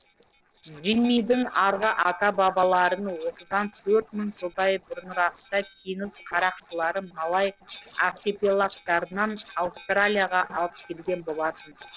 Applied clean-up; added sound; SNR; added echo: neural separator model SepFormer DNS4.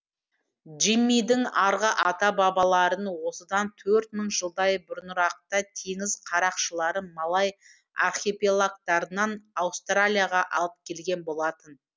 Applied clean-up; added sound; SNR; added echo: none; none; none; none.